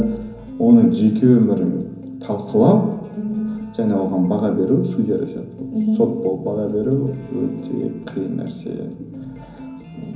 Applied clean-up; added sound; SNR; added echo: none; none; none; reverberation time 0.3 s.